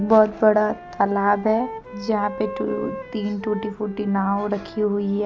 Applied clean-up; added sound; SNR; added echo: none; Wind instrument, woodwind instrument; 14 dB; none.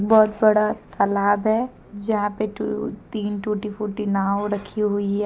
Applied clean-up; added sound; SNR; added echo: none; none; none; none.